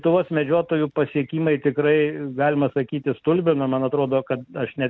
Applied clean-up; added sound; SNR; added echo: none; none; none; none.